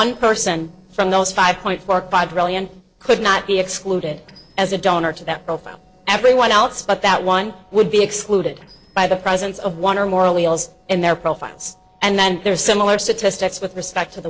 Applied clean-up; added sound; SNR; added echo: neural separator model SepFormer DNS4.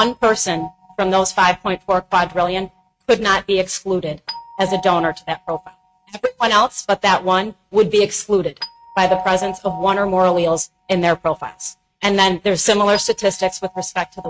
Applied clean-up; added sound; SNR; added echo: neural mask model RNNoise.